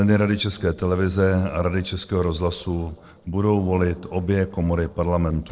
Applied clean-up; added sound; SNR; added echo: neural separator model SepFormer DNS4.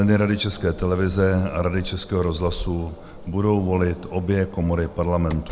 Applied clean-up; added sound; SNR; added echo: none; Keys jangling; 16 dB; none.